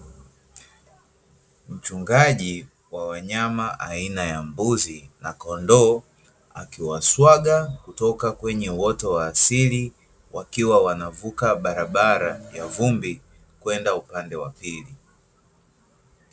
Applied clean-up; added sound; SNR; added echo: none; none; none; none.